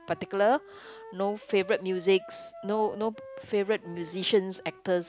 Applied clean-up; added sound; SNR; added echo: none; Wind instrument, woodwind instrument; 19 dB; none.